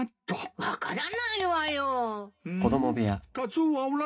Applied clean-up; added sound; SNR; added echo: none; Tap / Percussion; 18 dB; reverberation time 0.3 s.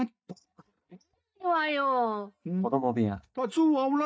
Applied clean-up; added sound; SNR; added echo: neural mask model DeepFilterNet 3.